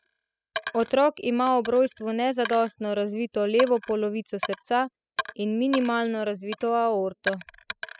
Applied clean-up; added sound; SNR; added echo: classical method spectral subtraction.